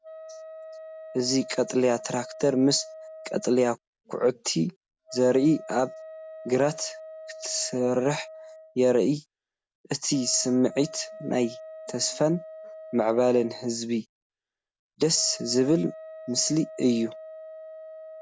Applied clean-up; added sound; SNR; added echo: none; Wind instrument, woodwind instrument; 16 dB; none.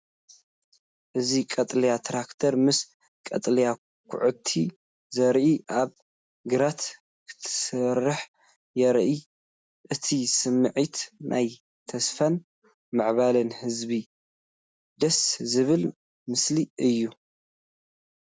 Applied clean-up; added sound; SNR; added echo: none; none; none; none.